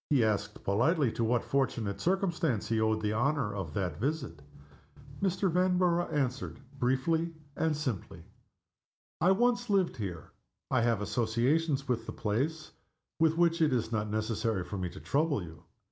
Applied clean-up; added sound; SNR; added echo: none; none; none; none.